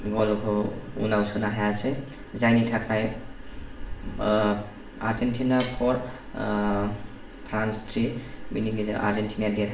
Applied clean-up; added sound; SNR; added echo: none; Cutlery, silverware; 11 dB; reverberation time 0.5 s.